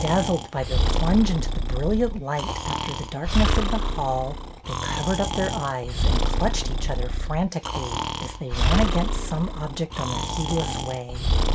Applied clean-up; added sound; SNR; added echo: none; Breathing; -2 dB; none.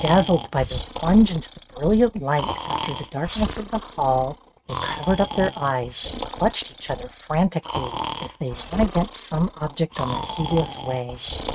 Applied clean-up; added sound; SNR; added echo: neural mask model RNNoise.